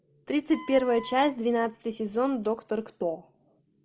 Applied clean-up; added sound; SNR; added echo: none; Wind instrument, woodwind instrument; 17 dB; none.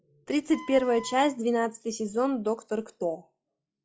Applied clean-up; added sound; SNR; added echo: classical method log-MMSE.